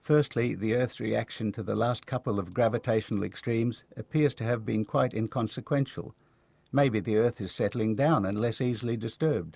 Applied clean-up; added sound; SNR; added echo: none; none; none; none.